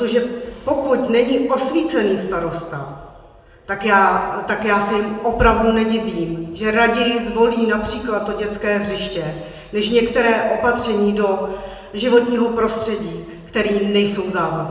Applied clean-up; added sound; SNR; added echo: none; none; none; reverberation time 1.1 s.